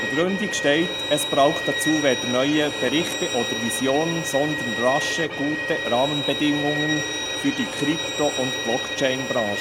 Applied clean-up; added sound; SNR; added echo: none; Bowed string instrument; 3 dB; none.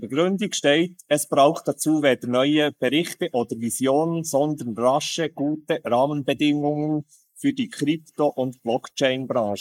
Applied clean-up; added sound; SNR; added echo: neural mask model Resemble Enhance denoiser.